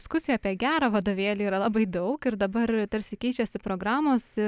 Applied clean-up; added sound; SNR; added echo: none; none; none; none.